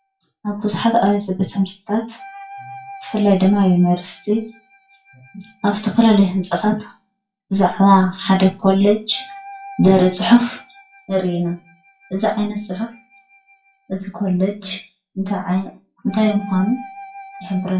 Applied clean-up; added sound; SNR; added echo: classical method WPE with log-MMSE.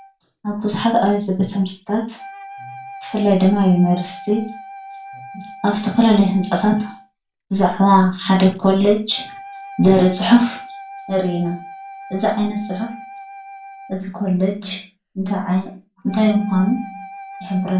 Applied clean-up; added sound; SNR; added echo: none; Wind instrument, woodwind instrument; 18 dB; reverberation time 0.3 s.